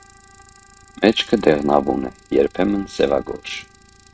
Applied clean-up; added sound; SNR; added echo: neural mask model RNNoise.